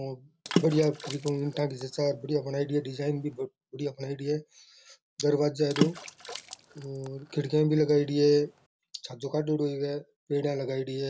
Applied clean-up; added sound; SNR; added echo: none; Water / Splash, splatter; 8 dB; none.